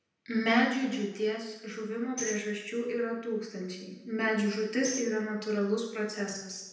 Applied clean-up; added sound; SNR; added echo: none; Tambourine; 12 dB; reverberation time 0.9 s.